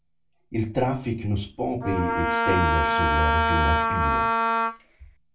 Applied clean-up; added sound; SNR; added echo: none; Wind instrument, woodwind instrument; -4 dB; reverberation time 0.2 s.